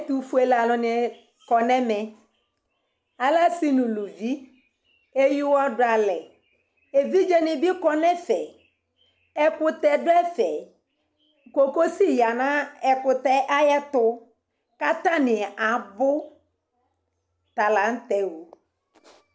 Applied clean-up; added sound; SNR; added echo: none; none; none; none.